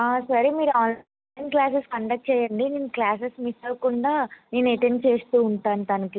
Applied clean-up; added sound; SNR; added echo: none; none; none; none.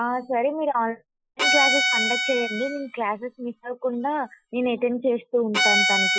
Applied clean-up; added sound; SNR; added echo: classical method Wiener filter.